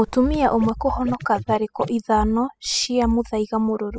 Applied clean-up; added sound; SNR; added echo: classical method spectral subtraction.